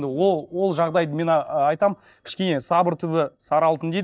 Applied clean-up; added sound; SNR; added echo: neural mask model DeepFilterNet 3.